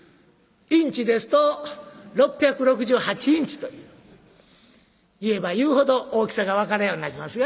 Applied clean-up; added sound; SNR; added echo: none; none; none; none.